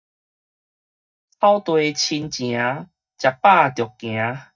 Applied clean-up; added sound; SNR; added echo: neural mask model DeepFilterNet 3.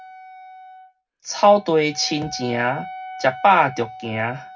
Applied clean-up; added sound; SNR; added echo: none; Wind instrument, woodwind instrument; 16 dB; reverberation time 0.4 s.